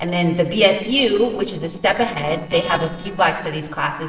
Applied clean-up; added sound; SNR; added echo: neural separator model SepFormer DNS4.